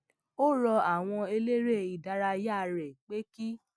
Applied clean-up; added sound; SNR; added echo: none; none; none; none.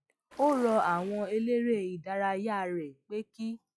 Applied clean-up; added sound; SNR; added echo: classical method log-MMSE.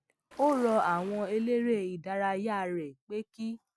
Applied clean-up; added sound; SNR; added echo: none; Ocean; 19 dB; none.